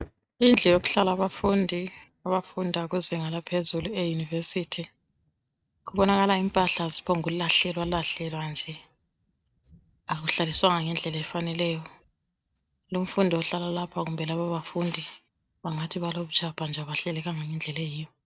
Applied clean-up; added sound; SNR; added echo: neural mask model RNNoise.